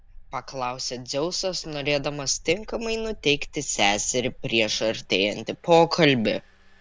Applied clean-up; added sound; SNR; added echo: none; Engine; 18 dB; none.